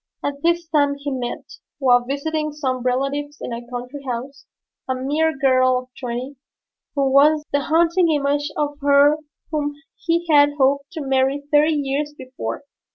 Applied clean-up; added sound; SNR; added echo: none; none; none; none.